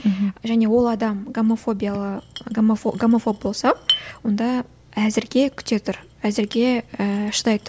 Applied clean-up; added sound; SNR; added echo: none; Chink, clink; 15 dB; none.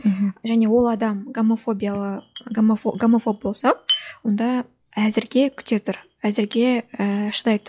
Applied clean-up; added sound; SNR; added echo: classical method log-MMSE.